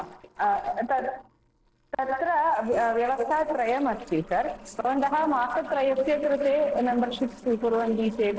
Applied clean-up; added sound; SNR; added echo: neural separator model SepFormer DNS4.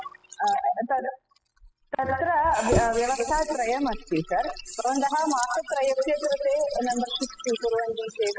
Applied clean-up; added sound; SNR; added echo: classical method spectral subtraction.